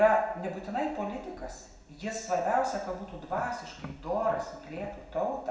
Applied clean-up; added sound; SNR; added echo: none; Tap; 16 dB; reverberation time 1.2 s.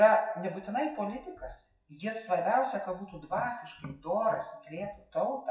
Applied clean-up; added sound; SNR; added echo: classical method WPE with log-MMSE.